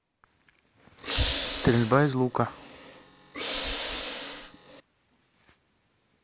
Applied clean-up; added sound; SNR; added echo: none; Hiss / Breathing; 1 dB; none.